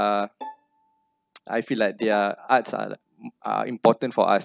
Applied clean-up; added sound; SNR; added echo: none; Bowed string instrument; 20 dB; none.